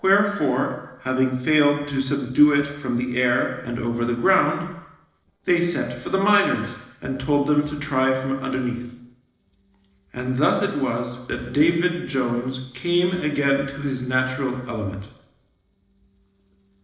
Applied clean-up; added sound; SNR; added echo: neural separator model SepFormer DNS4.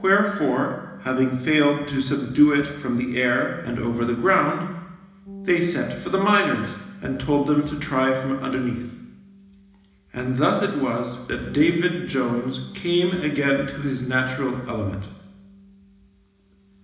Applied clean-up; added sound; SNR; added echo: none; Bass guitar; 19 dB; reverberation time 1.0 s.